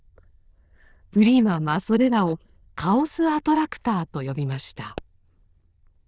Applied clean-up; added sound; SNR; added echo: neural diffusion model UNIVERSE++.